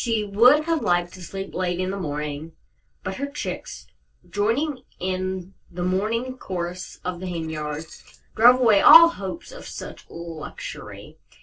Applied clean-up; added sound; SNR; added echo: neural separator model SepFormer DNS4.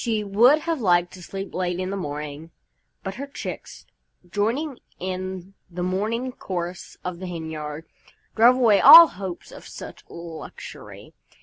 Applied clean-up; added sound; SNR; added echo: none; none; none; none.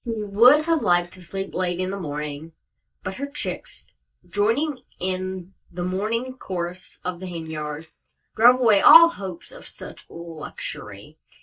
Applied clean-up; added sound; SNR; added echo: neural mask model DeepFilterNet 3.